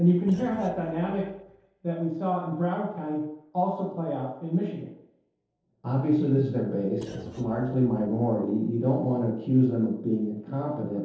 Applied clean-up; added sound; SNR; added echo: neural separator model SepFormer DNS4.